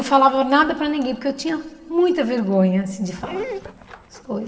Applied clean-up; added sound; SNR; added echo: none; Dog; 17 dB; reverberation time 1.5 s.